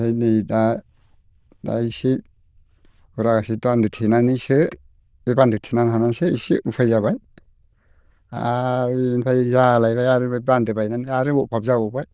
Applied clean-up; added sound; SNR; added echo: neural diffusion model UNIVERSE++.